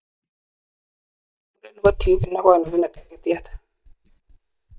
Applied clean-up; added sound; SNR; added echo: neural mask model DeepFilterNet 3.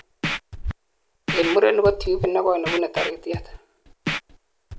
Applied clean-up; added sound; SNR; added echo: none; Scratching (performance technique); 7 dB; none.